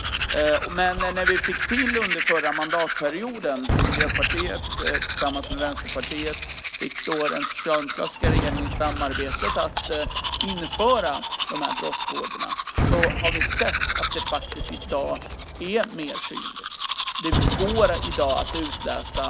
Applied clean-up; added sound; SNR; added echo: none; Domestic sounds, home sounds + Fireworks; -2 dB; none.